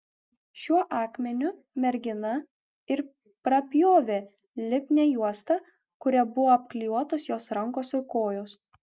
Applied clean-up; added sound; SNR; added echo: none; none; none; none.